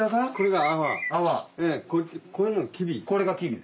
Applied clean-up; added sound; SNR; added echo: none; Bird; 12 dB; none.